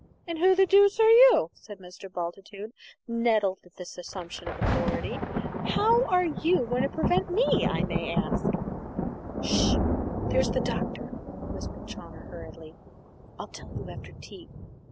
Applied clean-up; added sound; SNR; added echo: none; Thunder; 4 dB; none.